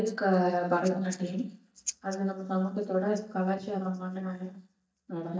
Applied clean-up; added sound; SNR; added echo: neural mask model DeepFilterNet 3.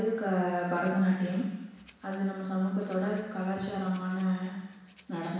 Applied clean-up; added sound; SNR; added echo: none; Breathing; 12 dB; reverberation time 1.1 s.